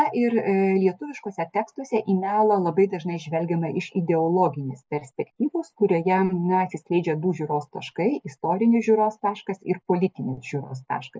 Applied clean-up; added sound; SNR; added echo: none; none; none; none.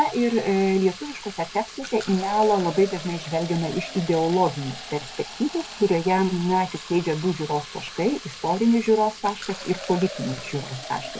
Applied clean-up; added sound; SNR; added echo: none; Fill (with liquid); 14 dB; none.